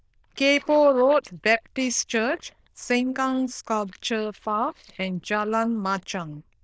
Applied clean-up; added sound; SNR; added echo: neural diffusion model UNIVERSE++.